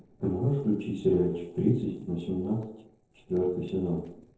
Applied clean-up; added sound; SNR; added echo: neural separator model SepFormer DNS4.